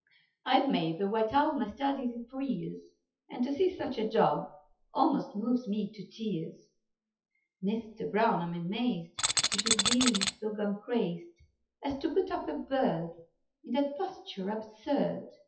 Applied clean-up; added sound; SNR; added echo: classical method WPE with log-MMSE.